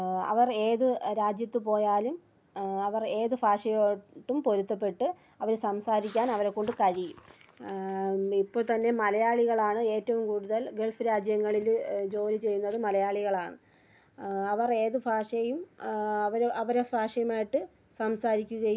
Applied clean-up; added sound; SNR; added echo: none; none; none; none.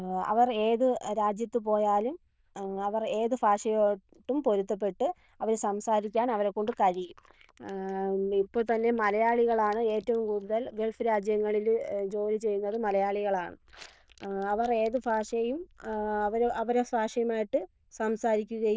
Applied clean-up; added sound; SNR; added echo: neural diffusion model UNIVERSE++.